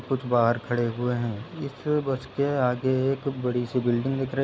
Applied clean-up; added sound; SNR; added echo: none; none; none; none.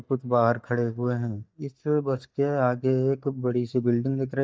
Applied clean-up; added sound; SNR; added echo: neural mask model DeepFilterNet 3.